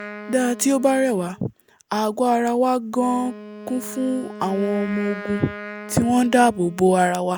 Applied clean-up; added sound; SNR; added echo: none; Wind instrument, woodwind instrument; 16 dB; none.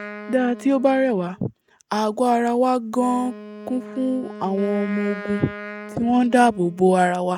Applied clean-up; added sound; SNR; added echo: neural mask model RNNoise.